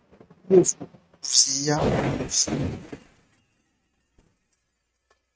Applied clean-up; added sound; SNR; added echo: neural mask model RNNoise.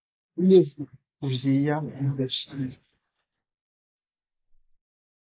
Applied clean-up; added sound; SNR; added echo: neural mask model Resemble Enhance denoiser.